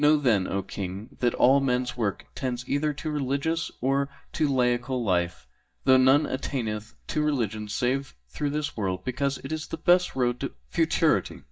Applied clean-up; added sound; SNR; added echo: neural mask model DeepFilterNet 3.